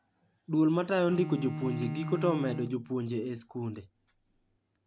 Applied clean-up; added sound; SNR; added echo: none; Bowed string instrument; 8 dB; none.